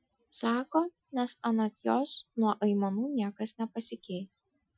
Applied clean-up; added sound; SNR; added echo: classical method Wiener filter.